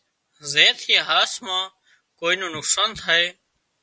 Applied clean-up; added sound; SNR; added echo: none; none; none; none.